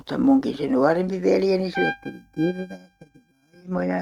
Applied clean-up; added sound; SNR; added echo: neural mask model RNNoise.